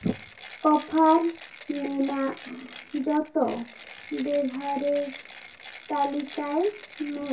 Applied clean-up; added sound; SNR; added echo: none; Mechanisms; 16 dB; reverberation time 0.2 s.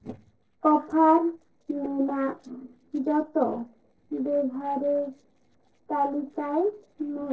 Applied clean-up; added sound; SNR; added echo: neural separator model SepFormer DNS4.